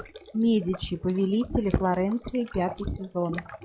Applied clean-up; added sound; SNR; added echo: classical method log-MMSE.